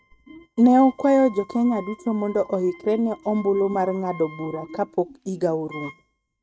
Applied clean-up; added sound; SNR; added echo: neural mask model RNNoise.